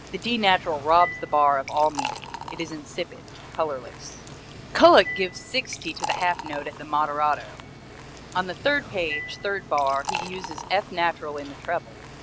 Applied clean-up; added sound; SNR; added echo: none; Liquid; 12 dB; none.